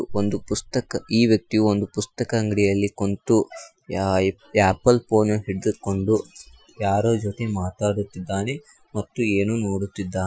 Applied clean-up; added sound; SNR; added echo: classical method Wiener filter.